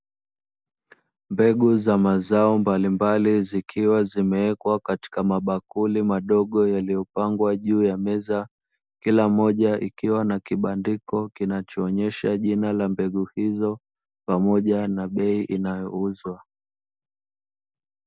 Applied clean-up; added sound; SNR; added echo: none; none; none; none.